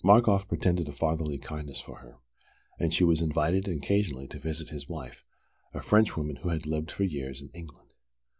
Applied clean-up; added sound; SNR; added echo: none; none; none; none.